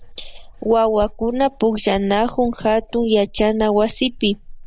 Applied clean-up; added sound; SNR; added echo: none; Writing; 15 dB; none.